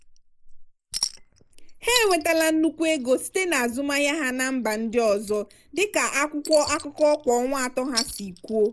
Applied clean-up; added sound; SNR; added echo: neural mask model Resemble Enhance denoiser.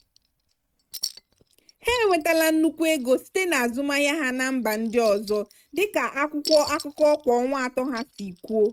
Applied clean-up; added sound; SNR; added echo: neural mask model RNNoise.